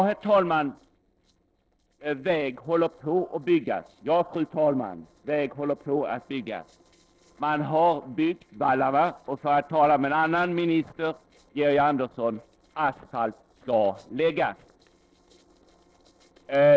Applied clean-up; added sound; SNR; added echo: neural separator model SepFormer DNS4.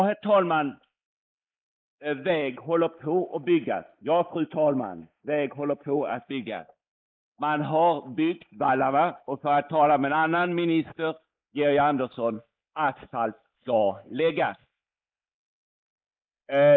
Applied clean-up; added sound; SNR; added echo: neural mask model Resemble Enhance denoiser.